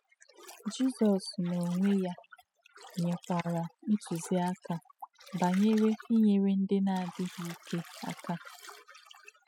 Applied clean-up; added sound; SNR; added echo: classical method spectral subtraction.